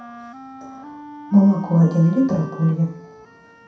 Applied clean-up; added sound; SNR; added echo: none; Wind instrument, woodwind instrument; 18 dB; reverberation time 0.6 s.